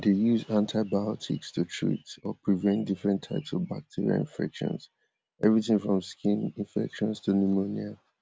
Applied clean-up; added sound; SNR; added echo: none; none; none; none.